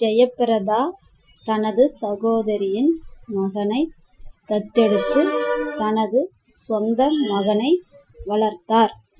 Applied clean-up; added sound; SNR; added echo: classical method Wiener filter.